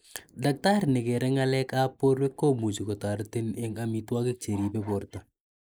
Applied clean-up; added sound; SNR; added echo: neural mask model Resemble Enhance denoiser.